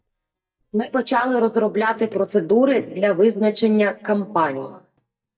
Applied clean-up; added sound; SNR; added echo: neural mask model DeepFilterNet 3.